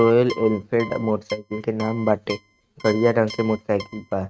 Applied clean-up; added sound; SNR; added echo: neural mask model RNNoise.